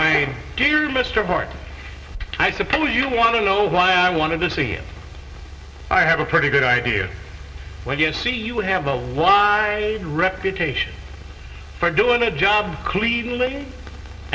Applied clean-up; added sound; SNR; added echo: none; none; none; reverberation time 2.6 s.